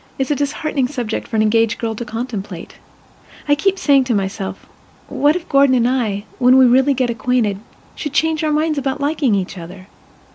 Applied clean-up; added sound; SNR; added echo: none; none; none; none.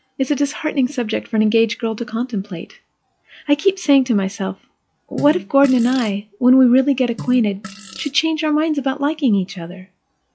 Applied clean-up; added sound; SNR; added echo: classical method log-MMSE.